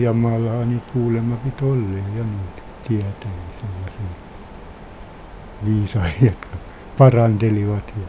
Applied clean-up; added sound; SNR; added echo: none; Mechanisms; 17 dB; none.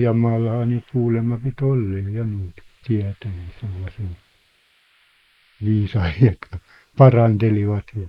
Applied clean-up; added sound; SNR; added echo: neural mask model Resemble Enhance denoiser.